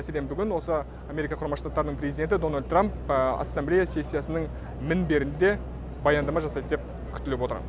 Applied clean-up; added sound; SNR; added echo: none; none; none; none.